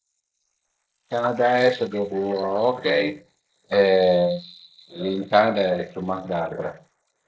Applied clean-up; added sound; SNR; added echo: neural mask model Resemble Enhance denoiser.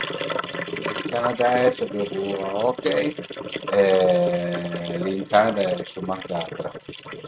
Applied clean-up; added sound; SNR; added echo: neural mask model RNNoise.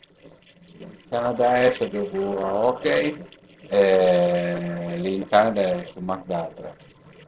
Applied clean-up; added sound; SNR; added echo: neural separator model SepFormer DNS4.